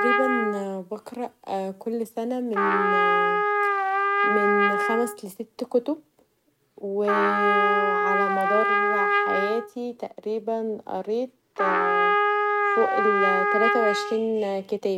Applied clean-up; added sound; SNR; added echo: none; Trumpet; -3 dB; none.